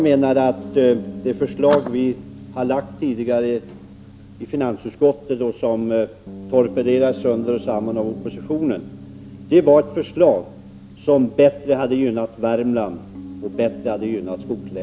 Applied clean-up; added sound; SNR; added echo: none; Piano; 16 dB; none.